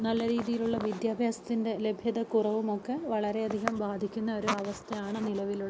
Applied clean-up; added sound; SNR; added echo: none; none; none; none.